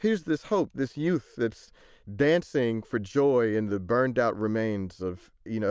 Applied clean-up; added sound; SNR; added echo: none; none; none; none.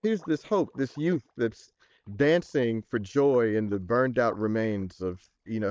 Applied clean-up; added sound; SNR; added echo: neural mask model DeepFilterNet 3.